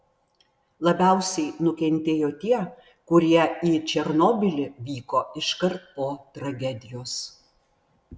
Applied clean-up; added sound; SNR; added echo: none; none; none; none.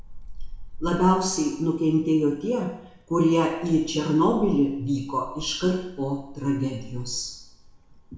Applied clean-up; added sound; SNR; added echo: none; Wind; 14 dB; reverberation time 0.6 s.